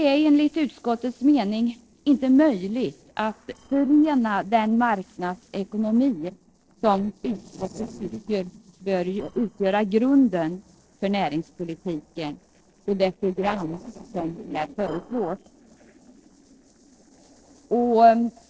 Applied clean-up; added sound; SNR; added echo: neural separator model SepFormer DNS4.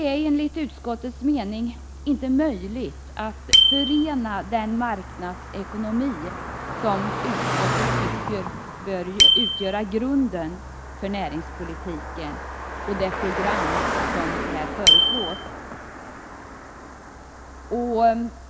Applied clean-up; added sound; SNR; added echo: none; Car passing by + Bicycle bell; -1 dB; none.